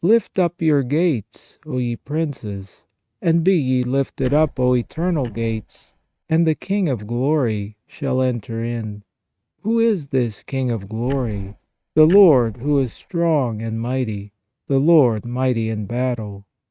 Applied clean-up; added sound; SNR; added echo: neural mask model RNNoise.